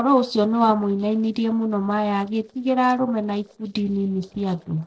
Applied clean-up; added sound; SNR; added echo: neural separator model SepFormer DNS4.